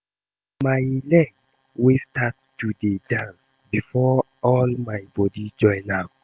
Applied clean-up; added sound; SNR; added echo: none; none; none; none.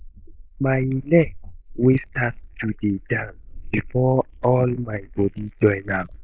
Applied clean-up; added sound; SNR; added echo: neural mask model Resemble Enhance denoiser.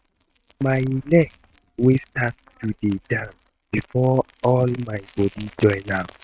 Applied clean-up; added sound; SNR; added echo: neural mask model RNNoise.